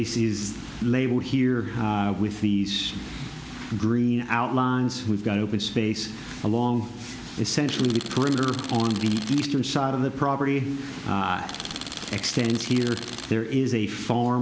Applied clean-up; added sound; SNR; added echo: none; Tools; 11 dB; none.